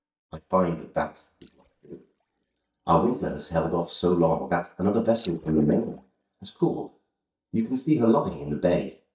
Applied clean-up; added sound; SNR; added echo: neural mask model DeepFilterNet 3.